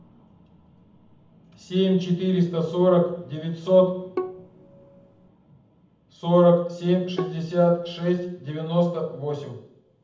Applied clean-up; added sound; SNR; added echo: none; Bowed string instrument; 11 dB; reverberation time 0.8 s.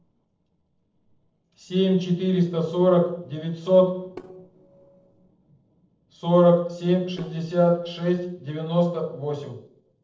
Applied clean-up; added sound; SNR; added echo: neural separator model SepFormer DNS4.